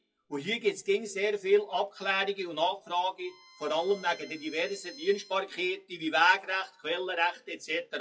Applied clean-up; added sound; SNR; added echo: classical method WPE with log-MMSE.